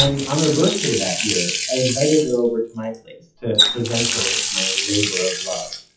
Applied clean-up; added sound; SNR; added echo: classical method WPE with log-MMSE.